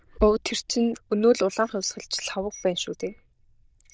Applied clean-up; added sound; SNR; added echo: neural diffusion model UNIVERSE++.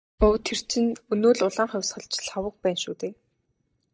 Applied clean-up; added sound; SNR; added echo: neural mask model DeepFilterNet 3.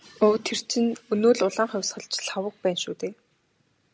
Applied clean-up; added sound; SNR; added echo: none; none; none; none.